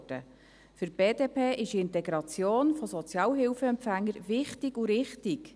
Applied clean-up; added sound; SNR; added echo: none; none; none; none.